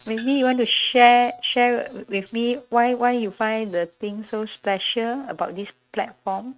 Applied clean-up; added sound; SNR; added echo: neural mask model RNNoise.